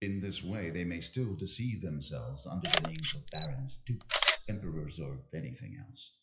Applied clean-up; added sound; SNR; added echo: classical method WPE with log-MMSE.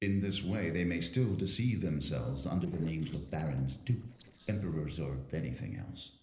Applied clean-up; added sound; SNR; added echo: neural separator model SepFormer DNS4.